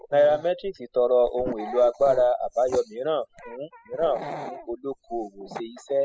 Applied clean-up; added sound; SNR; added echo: classical method spectral subtraction.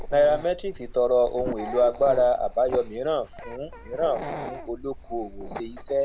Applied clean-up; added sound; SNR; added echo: none; Dog; 11 dB; none.